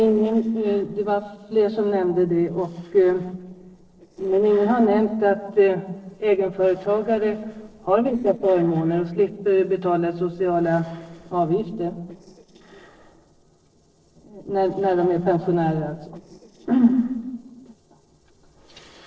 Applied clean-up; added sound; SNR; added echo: neural separator model SepFormer DNS4.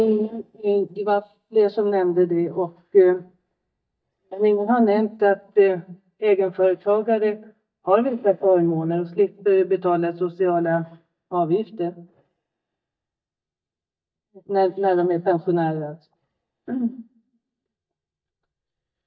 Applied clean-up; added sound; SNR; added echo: neural mask model DeepFilterNet 3.